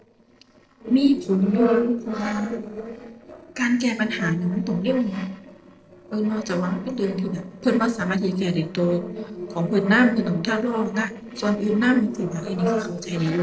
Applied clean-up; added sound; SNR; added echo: neural separator model SepFormer DNS4.